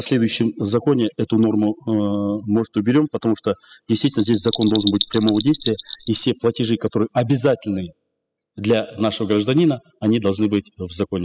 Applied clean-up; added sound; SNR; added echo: classical method spectral subtraction.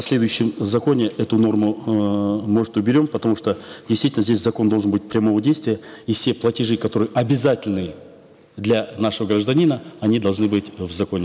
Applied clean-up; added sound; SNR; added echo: none; none; none; none.